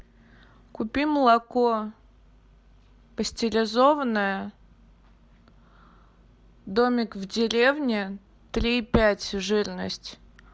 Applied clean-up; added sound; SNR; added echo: none; none; none; none.